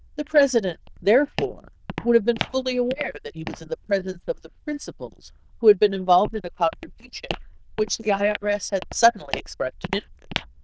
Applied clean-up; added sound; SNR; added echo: neural diffusion model UNIVERSE++.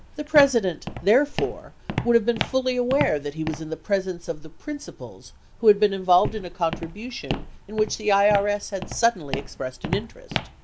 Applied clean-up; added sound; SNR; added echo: none; Walk, footsteps; 10 dB; none.